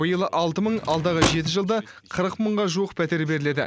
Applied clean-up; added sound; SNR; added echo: none; Drawer open or close / Wood; 5 dB; none.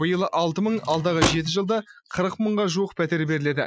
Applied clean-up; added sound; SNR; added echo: classical method Wiener filter.